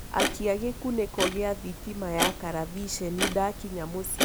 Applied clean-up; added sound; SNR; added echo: none; Clock; 2 dB; none.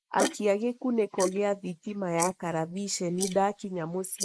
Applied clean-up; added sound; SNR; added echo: neural mask model Resemble Enhance denoiser.